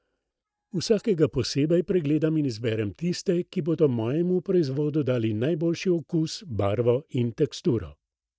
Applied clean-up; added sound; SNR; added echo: neural mask model DeepFilterNet 3.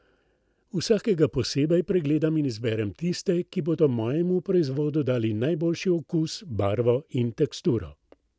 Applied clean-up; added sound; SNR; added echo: none; none; none; none.